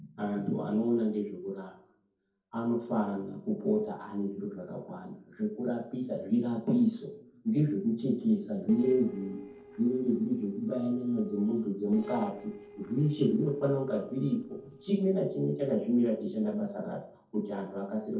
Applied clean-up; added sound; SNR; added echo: neural separator model SepFormer DNS4.